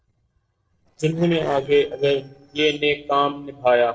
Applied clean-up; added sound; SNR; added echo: neural separator model SepFormer DNS4.